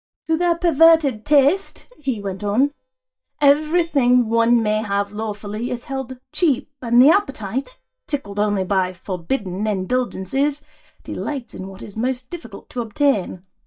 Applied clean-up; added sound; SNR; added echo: neural mask model DeepFilterNet 3.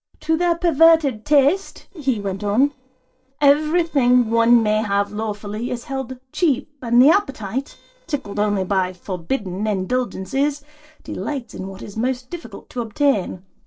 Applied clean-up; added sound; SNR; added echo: neural separator model SepFormer DNS4.